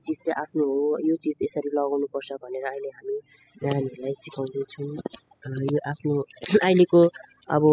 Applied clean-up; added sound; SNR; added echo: classical method spectral subtraction.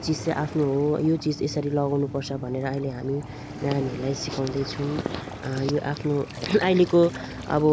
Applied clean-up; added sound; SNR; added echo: none; Waves, surf; 12 dB; none.